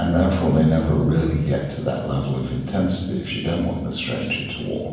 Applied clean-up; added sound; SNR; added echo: none; none; none; reverberation time 1.1 s.